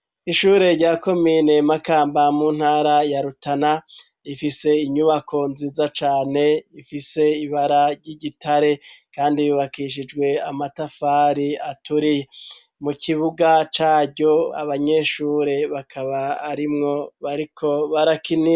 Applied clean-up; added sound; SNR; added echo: none; none; none; none.